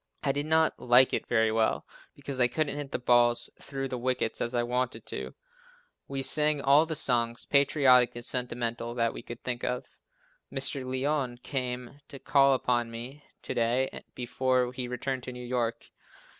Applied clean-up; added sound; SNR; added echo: none; none; none; none.